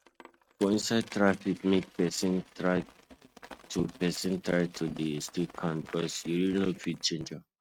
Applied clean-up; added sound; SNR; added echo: neural mask model RNNoise.